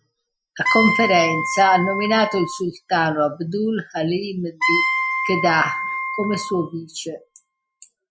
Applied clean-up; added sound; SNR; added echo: classical method Wiener filter.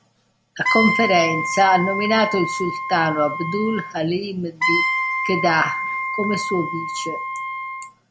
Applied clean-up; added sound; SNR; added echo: none; Wind instrument, woodwind instrument; 3 dB; none.